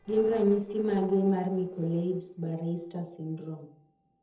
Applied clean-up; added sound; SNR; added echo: neural separator model SepFormer DNS4.